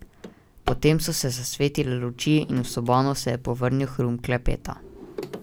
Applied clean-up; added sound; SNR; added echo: none; Drawer open or close; 16 dB; none.